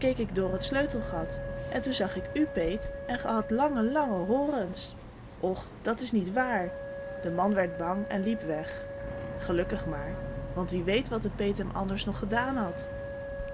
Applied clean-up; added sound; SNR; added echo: none; Wind instrument, woodwind instrument + Boat, Water vehicle; 7 dB; none.